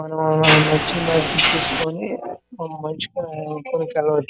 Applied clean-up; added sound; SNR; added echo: none; Mechanisms; 1 dB; none.